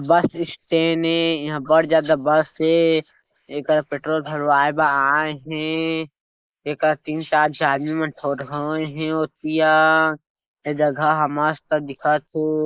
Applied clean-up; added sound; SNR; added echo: neural mask model Resemble Enhance denoiser.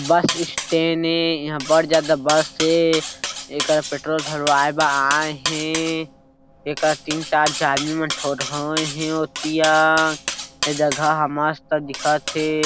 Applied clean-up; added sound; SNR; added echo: none; Cutlery, silverware; 9 dB; none.